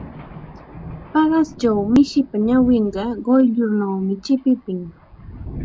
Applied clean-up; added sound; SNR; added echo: none; Thunder; 17 dB; none.